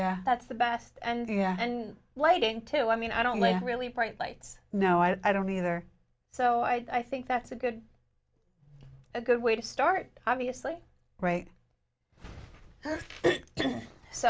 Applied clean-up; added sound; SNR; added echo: none; none; none; none.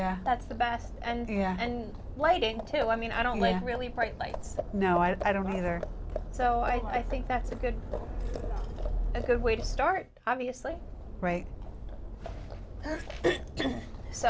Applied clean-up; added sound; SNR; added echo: none; Livestock, farm animals, working animals; 5 dB; none.